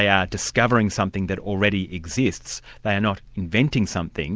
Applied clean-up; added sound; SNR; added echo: none; none; none; none.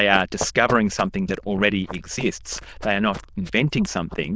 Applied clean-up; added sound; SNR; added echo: neural diffusion model UNIVERSE++.